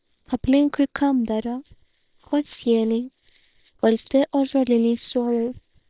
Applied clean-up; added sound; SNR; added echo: neural separator model SepFormer WHAM!.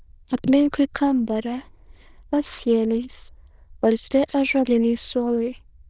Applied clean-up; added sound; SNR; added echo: neural diffusion model UNIVERSE++.